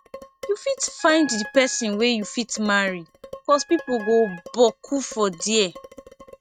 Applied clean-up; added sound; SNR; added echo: neural mask model RNNoise.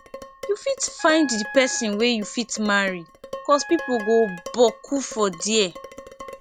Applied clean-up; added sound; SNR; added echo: none; Dishes, pots, and pans + Wind instrument, woodwind instrument; 14 dB; none.